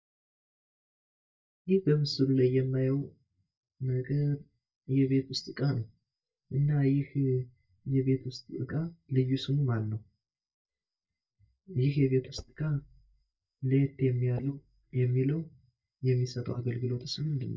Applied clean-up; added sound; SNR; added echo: neural mask model DeepFilterNet 3.